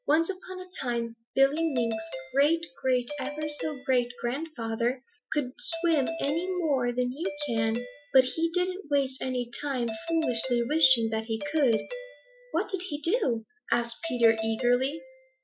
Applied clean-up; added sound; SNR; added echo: classical method spectral subtraction.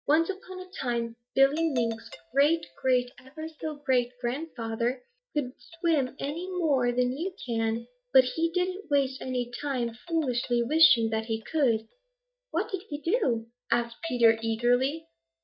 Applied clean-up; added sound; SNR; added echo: neural mask model DeepFilterNet 3.